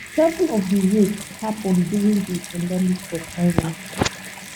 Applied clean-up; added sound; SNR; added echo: none; Bathtub (filling or washing) / Water tap, faucet; 14 dB; none.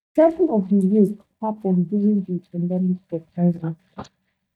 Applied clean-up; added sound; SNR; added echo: neural mask model DeepFilterNet 3.